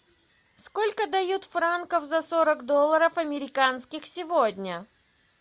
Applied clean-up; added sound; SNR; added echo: none; none; none; none.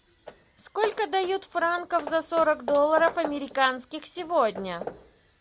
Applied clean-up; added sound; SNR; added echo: none; Hammer / Wood; 13 dB; none.